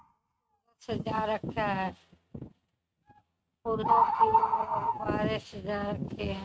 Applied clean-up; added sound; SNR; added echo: neural mask model RNNoise.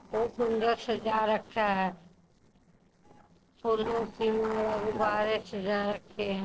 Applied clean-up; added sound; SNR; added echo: neural separator model SepFormer DNS4.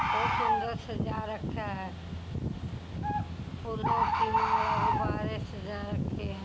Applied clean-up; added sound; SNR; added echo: none; Bird; -2 dB; none.